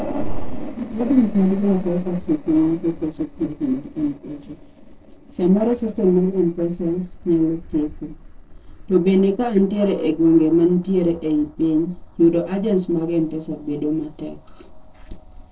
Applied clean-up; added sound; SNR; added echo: neural separator model SepFormer DNS4.